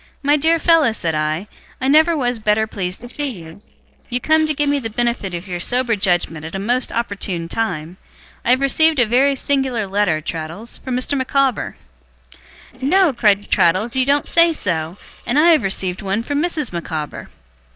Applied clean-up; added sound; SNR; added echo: neural separator model SepFormer DNS4.